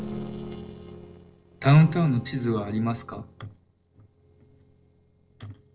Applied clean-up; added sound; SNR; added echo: neural separator model SepFormer DNS4.